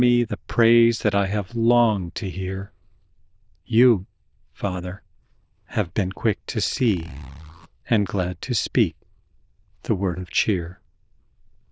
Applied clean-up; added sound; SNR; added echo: neural diffusion model UNIVERSE++.